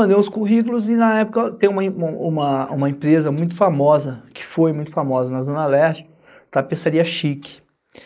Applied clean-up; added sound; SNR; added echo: neural mask model Resemble Enhance denoiser.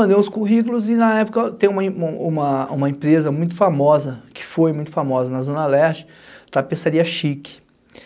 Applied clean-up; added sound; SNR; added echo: none; none; none; none.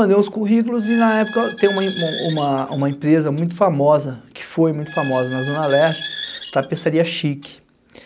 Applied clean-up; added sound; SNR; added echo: none; Squeak; 13 dB; none.